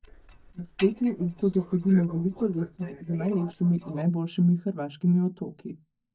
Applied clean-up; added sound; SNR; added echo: neural mask model DeepFilterNet 3.